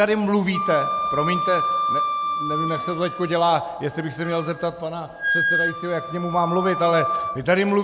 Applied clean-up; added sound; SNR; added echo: none; Wind instrument, woodwind instrument; 3 dB; none.